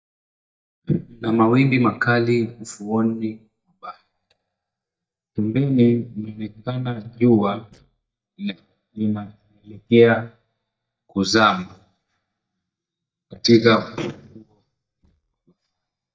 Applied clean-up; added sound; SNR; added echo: neural mask model DeepFilterNet 3.